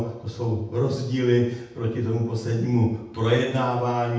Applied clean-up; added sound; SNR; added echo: none; none; none; reverberation time 0.8 s.